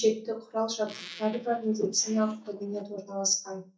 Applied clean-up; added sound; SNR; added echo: neural mask model DeepFilterNet 3.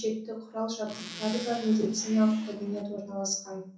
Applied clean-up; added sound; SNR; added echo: none; Zipper (clothing); 14 dB; reverberation time 0.6 s.